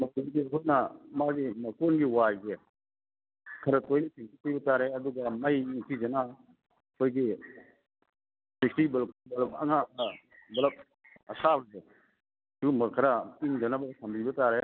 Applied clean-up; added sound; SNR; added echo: none; Bird; 18 dB; none.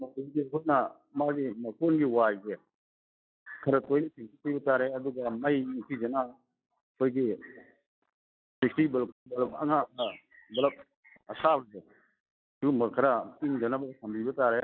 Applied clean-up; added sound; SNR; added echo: classical method log-MMSE.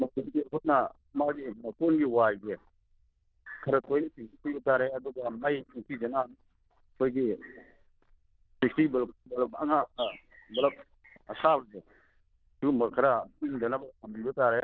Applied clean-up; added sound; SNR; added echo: neural diffusion model UNIVERSE++.